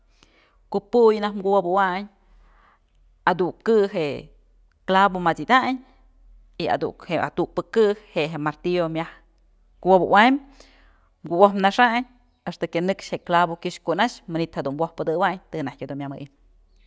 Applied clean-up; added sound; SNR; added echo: none; none; none; none.